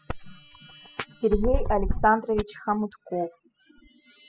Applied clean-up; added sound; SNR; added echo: classical method spectral subtraction.